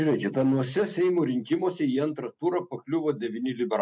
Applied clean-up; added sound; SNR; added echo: none; none; none; none.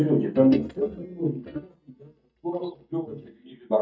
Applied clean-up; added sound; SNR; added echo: neural mask model DeepFilterNet 3.